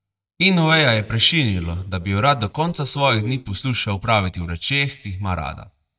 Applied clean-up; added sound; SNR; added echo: neural mask model DeepFilterNet 3.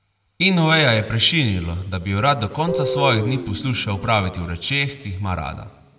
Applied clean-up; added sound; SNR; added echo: none; Guitar; 6 dB; reverberation time 0.9 s.